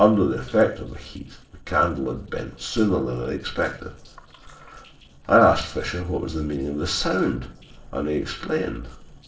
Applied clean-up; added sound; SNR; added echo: neural separator model SepFormer DNS4.